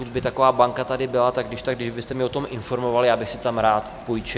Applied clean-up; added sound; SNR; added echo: none; Wind; 20 dB; none.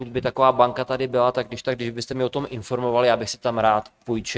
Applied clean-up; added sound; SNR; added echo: neural mask model RNNoise.